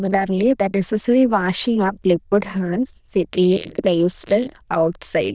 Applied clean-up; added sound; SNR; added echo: neural diffusion model UNIVERSE++.